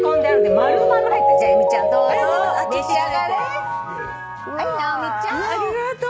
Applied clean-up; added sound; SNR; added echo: none; Mallet percussion; -5 dB; none.